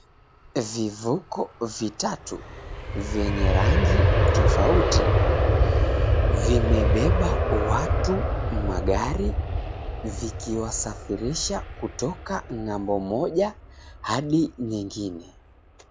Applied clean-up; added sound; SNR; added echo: none; Aircraft; -4 dB; none.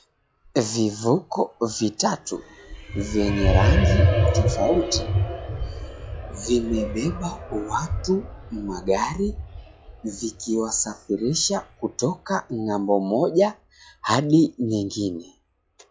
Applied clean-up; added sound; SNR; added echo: classical method log-MMSE.